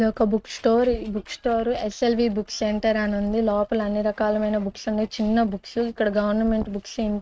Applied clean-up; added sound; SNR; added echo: neural mask model RNNoise.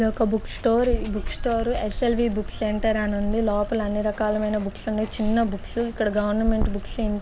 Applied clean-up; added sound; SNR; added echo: none; Water; 6 dB; none.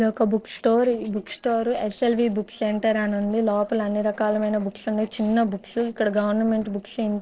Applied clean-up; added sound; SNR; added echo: neural separator model SepFormer DNS4.